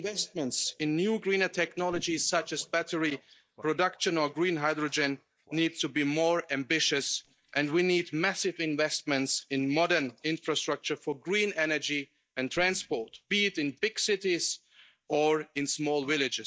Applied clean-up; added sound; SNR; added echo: neural mask model DeepFilterNet 3.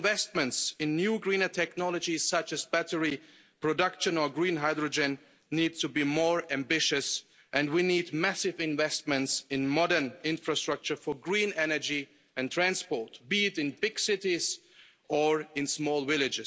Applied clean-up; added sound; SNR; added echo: none; none; none; none.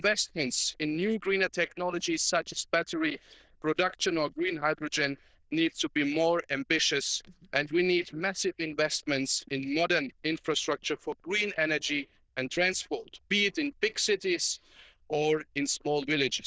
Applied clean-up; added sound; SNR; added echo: neural diffusion model UNIVERSE++.